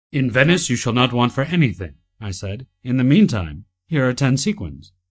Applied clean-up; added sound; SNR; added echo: neural mask model DeepFilterNet 3.